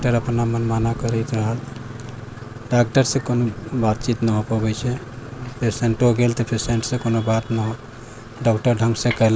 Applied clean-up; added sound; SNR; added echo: none; none; none; none.